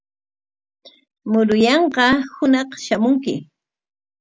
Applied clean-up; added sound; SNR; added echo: none; none; none; none.